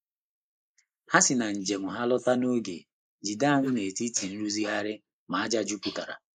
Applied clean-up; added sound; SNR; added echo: neural mask model Resemble Enhance denoiser.